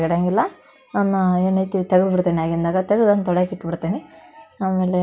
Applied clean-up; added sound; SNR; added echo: none; none; none; none.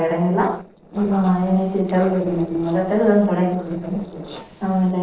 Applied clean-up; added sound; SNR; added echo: neural separator model SepFormer DNS4.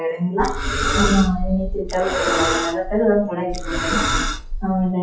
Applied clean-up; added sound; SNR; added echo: classical method WPE with log-MMSE.